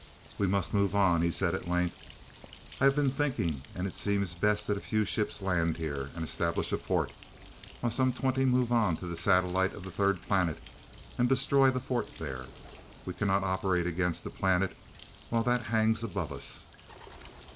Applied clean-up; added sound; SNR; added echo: none; Bird; 19 dB; none.